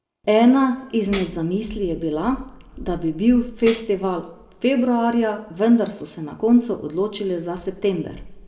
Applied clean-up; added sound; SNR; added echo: none; Tambourine; 4 dB; reverberation time 1.1 s.